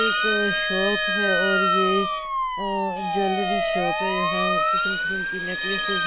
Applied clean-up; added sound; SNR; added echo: none; Motor vehicle (road) / Siren + Bowed string instrument; -5 dB; none.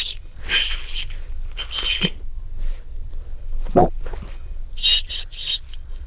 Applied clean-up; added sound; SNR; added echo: neural diffusion model UNIVERSE++.